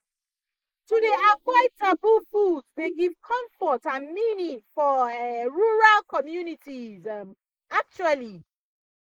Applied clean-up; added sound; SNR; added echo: neural mask model Resemble Enhance denoiser.